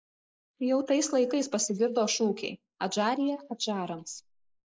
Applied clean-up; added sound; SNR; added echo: neural mask model Resemble Enhance denoiser.